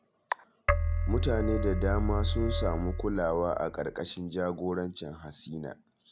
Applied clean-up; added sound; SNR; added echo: none; Keyboard (musical); -2 dB; none.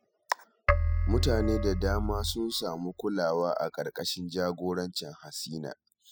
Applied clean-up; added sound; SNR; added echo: classical method spectral subtraction.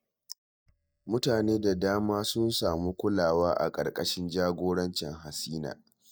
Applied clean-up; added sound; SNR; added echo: neural mask model DeepFilterNet 3.